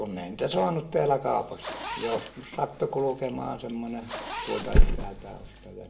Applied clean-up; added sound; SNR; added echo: none; Zipper (clothing); 12 dB; reverberation time 0.6 s.